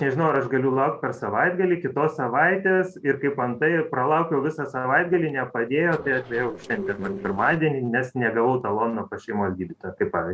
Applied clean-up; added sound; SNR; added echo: neural separator model SepFormer DNS4.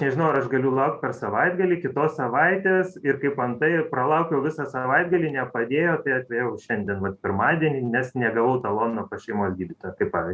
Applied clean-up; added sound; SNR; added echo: none; none; none; none.